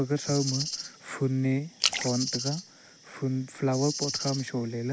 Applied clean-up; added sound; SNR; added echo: none; Splash, splatter + Rattle (instrument); 5 dB; none.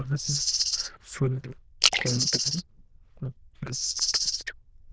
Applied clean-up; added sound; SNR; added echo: neural diffusion model UNIVERSE++.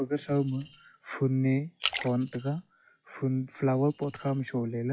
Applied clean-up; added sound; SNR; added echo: classical method log-MMSE.